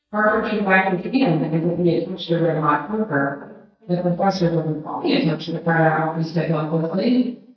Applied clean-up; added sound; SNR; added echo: neural mask model DeepFilterNet 3.